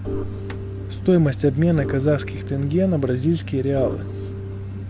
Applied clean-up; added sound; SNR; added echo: none; Organ + Organ; 8 dB; none.